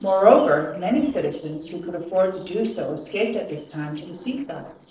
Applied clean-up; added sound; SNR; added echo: neural separator model SepFormer DNS4.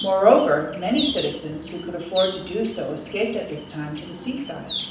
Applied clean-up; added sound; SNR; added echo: none; Bird; 7 dB; reverberation time 0.6 s.